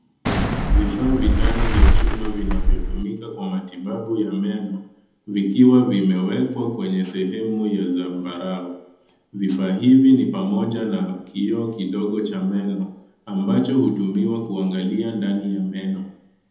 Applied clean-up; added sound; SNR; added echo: none; Fireworks; -5 dB; reverberation time 0.8 s.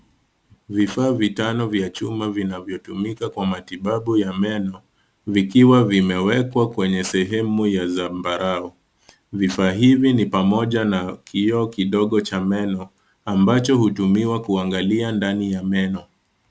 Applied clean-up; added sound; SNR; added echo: none; none; none; none.